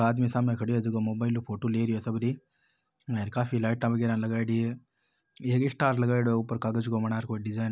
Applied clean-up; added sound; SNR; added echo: none; none; none; none.